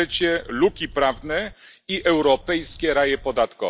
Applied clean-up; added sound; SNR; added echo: neural mask model DeepFilterNet 3.